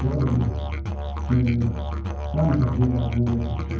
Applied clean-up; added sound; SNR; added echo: none; Musical instrument; 4 dB; reverberation time 0.9 s.